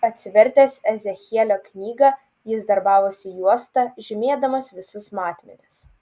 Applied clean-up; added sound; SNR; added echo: none; none; none; none.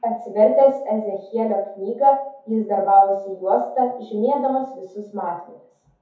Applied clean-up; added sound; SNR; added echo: none; none; none; reverberation time 0.5 s.